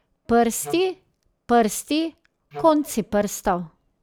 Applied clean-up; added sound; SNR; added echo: none; Wind instrument, woodwind instrument; 15 dB; none.